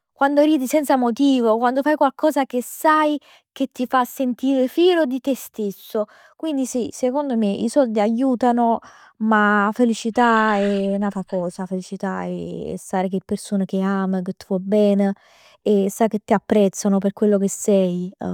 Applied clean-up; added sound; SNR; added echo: neural mask model DeepFilterNet 3.